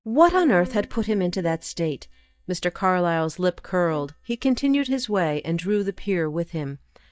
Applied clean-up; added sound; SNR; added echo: neural mask model DeepFilterNet 3.